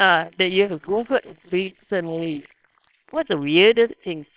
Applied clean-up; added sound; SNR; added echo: neural separator model SepFormer WHAMR!.